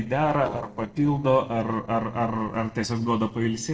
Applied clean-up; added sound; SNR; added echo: neural separator model SepFormer DNS4.